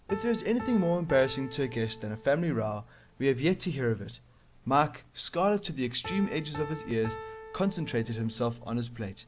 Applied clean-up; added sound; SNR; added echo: none; Piano; 15 dB; none.